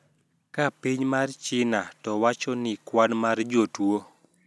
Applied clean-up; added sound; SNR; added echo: none; none; none; none.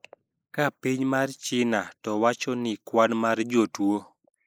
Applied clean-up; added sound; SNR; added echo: neural mask model Resemble Enhance denoiser.